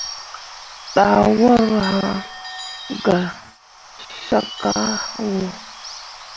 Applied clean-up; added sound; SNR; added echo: none; Bird / Bell; 13 dB; none.